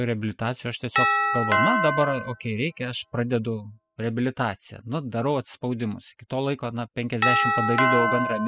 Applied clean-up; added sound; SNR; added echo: classical method spectral subtraction.